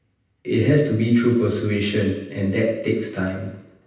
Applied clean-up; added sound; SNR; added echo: none; none; none; reverberation time 0.9 s.